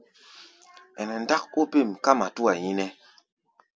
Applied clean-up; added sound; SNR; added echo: none; none; none; none.